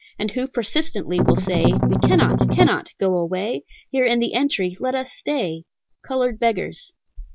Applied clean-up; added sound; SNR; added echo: none; Strum; -4 dB; none.